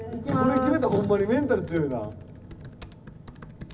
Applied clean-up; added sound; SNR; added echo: none; Computer keyboard; 17 dB; reverberation time 0.4 s.